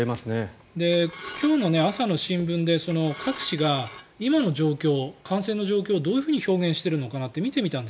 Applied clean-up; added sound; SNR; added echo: none; Dishes, pots, and pans / Glass; 15 dB; none.